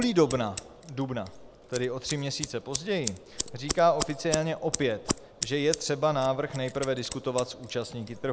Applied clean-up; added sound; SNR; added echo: none; Scissors; 9 dB; none.